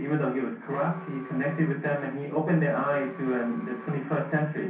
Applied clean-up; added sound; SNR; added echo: none; Alarm; 18 dB; reverberation time 0.6 s.